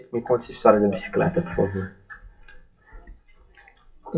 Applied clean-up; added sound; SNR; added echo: classical method WPE with log-MMSE.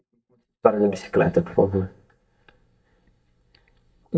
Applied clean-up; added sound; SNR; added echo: neural mask model DeepFilterNet 3.